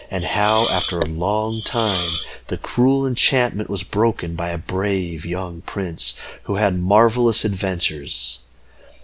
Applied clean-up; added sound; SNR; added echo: none; Hiss; 7 dB; none.